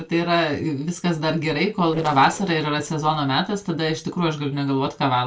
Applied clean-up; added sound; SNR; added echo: neural separator model SepFormer DNS4.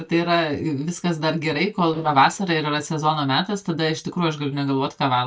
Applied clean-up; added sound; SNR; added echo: neural mask model DeepFilterNet 3.